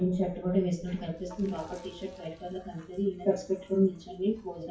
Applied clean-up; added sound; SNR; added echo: classical method WPE with log-MMSE.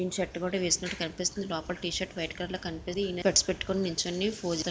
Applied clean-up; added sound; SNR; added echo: none; none; none; none.